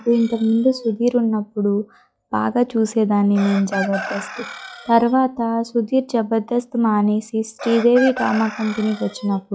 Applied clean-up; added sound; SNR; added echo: classical method log-MMSE.